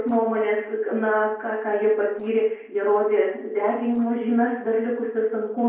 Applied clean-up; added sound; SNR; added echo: neural separator model SepFormer DNS4.